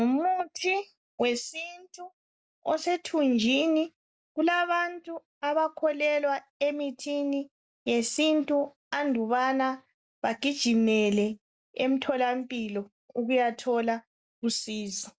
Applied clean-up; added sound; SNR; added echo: none; none; none; none.